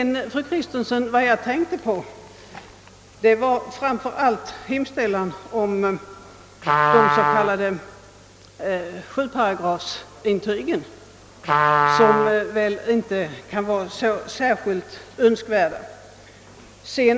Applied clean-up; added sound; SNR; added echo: none; Trumpet; 0 dB; none.